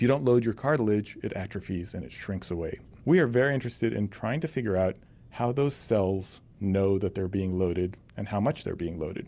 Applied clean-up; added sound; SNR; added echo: none; none; none; none.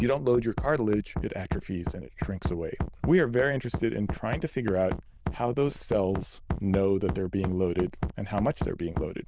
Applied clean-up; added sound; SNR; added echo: neural diffusion model UNIVERSE++.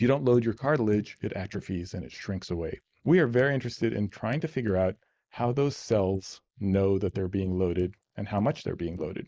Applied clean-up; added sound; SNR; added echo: neural mask model Resemble Enhance denoiser.